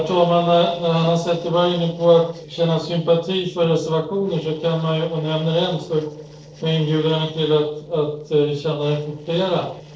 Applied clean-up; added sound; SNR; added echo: neural separator model SepFormer DNS4.